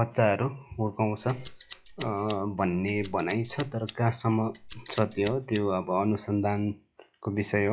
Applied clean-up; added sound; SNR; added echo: classical method log-MMSE.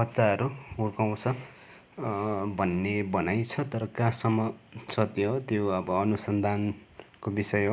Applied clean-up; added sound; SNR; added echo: none; none; none; none.